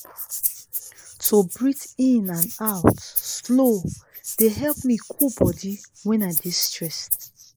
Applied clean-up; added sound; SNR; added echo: neural mask model Resemble Enhance denoiser.